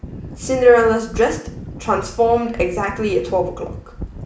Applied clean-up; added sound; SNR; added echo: none; Wind; 13 dB; none.